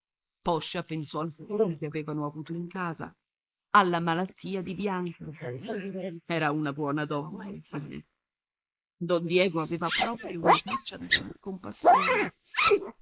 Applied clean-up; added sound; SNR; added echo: neural mask model Resemble Enhance denoiser.